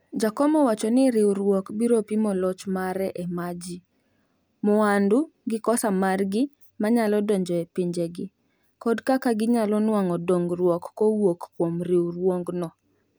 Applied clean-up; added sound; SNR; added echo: none; none; none; none.